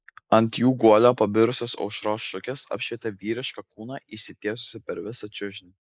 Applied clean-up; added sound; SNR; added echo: neural mask model Resemble Enhance denoiser.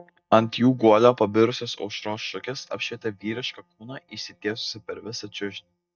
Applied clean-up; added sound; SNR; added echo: neural mask model DeepFilterNet 3.